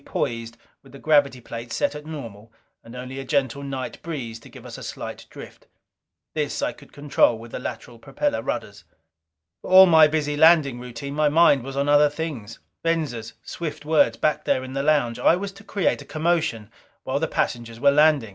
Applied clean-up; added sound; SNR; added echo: none; none; none; none.